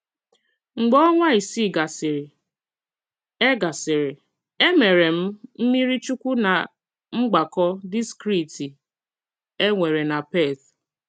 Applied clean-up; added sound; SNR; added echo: none; none; none; none.